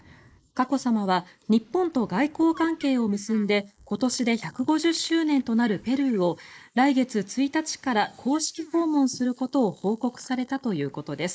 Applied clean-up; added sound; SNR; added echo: neural mask model Resemble Enhance denoiser.